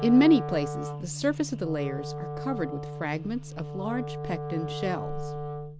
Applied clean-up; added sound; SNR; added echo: none; Wind instrument, woodwind instrument; 7 dB; none.